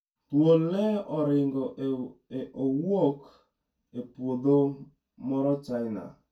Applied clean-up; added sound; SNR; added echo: none; none; none; reverberation time 0.2 s.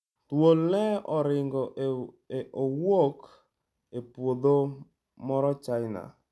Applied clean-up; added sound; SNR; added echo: none; none; none; none.